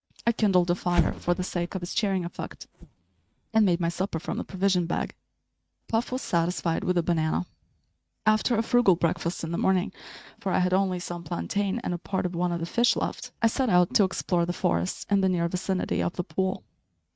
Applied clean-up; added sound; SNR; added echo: neural mask model RNNoise.